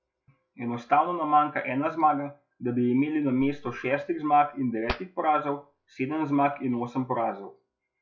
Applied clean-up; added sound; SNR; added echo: classical method log-MMSE.